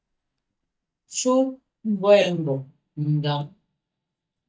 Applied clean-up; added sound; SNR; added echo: neural mask model DeepFilterNet 3.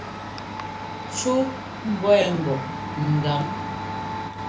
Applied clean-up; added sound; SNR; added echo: none; Domestic sounds, home sounds; 6 dB; reverberation time 0.4 s.